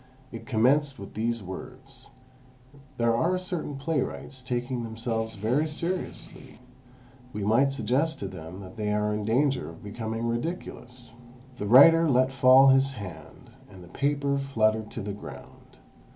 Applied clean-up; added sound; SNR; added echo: none; Strum; 18 dB; none.